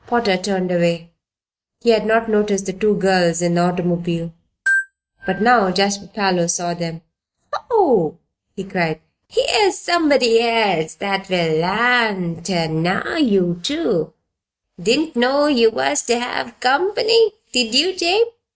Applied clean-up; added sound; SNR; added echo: neural mask model RNNoise.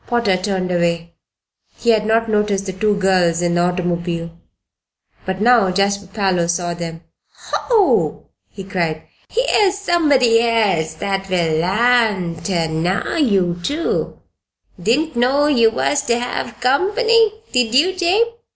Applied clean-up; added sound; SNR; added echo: none; none; none; none.